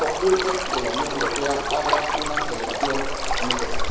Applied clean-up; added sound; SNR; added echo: none; Stream; -2 dB; reverberation time 1.0 s.